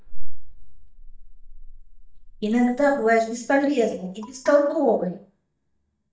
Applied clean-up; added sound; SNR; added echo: neural mask model DeepFilterNet 3.